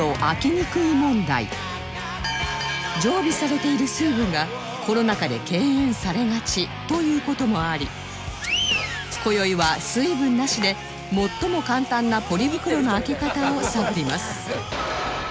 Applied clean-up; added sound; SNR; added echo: none; none; none; none.